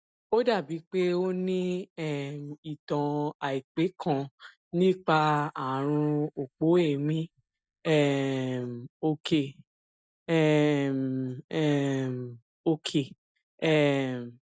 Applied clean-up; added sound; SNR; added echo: neural mask model DeepFilterNet 3.